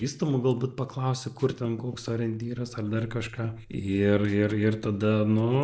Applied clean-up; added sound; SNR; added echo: neural mask model Resemble Enhance denoiser.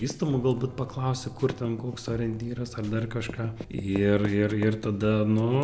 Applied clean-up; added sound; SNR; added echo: none; Typing; 17 dB; none.